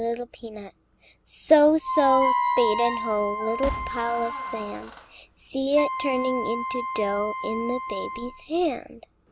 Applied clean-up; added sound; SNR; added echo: none; Wind instrument, woodwind instrument + Squeak; 4 dB; none.